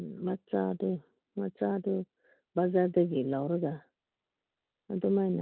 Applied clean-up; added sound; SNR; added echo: none; none; none; none.